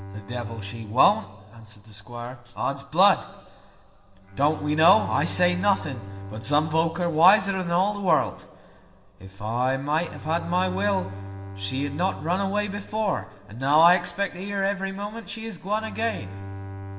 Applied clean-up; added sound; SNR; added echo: none; Bowed string instrument; 14 dB; reverberation time 1.8 s.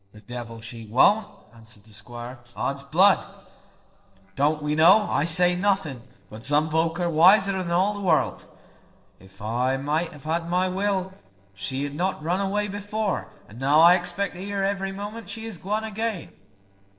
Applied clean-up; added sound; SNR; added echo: neural separator model SepFormer DNS4.